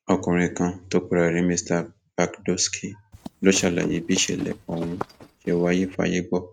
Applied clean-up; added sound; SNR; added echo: neural mask model RNNoise.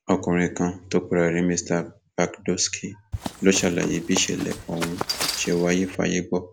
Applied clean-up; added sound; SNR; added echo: none; Run; 8 dB; none.